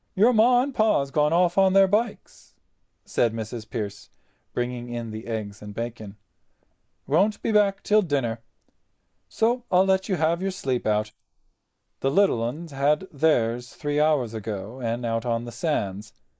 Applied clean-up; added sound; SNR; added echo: neural mask model Resemble Enhance denoiser.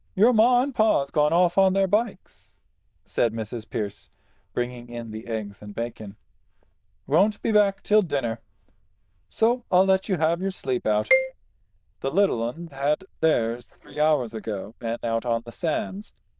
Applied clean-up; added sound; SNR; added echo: neural diffusion model UNIVERSE++.